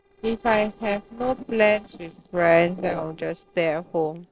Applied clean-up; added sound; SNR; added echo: neural separator model SepFormer DNS4.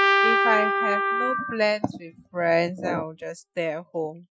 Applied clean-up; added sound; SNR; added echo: classical method Wiener filter.